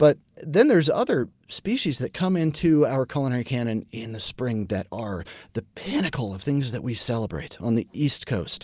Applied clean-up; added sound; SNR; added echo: none; none; none; none.